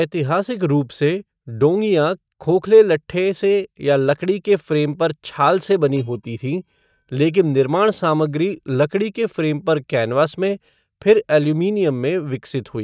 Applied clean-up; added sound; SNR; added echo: neural mask model DeepFilterNet 3.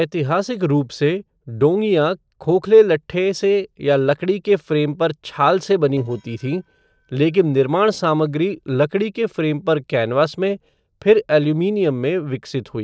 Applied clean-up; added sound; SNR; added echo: neural separator model SepFormer DNS4.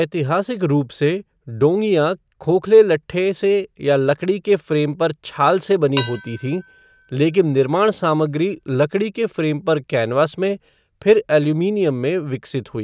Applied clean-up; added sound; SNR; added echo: none; Dishes, pots, and pans; 14 dB; none.